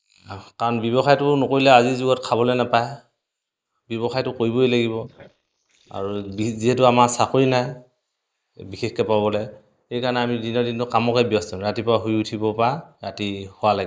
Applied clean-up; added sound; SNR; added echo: neural mask model Resemble Enhance denoiser.